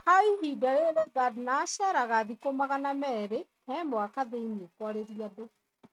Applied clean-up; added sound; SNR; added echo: neural mask model RNNoise.